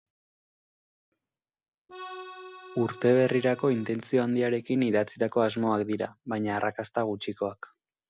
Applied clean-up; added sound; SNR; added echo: none; Accordion; 15 dB; none.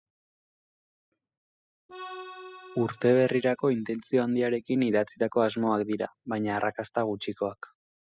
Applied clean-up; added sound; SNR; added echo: classical method spectral subtraction.